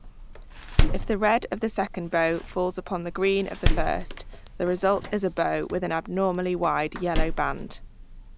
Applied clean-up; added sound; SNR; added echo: none; Door; 1 dB; none.